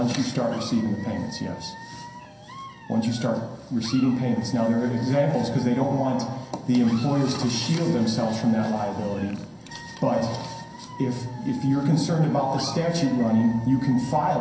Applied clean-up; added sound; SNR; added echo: none; Alarm / Dog; 19 dB; reverberation time 0.3 s.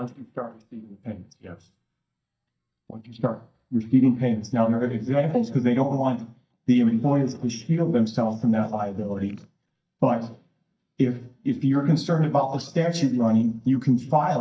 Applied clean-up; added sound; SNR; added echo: neural mask model DeepFilterNet 3.